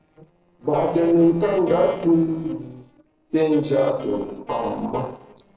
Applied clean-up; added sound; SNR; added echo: neural separator model SepFormer DNS4.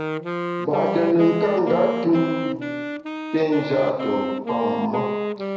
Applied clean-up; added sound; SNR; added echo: none; Wind instrument, woodwind instrument; 4 dB; reverberation time 1.0 s.